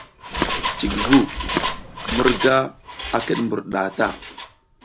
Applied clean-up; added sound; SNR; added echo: none; Walk, footsteps + Engine; 4 dB; none.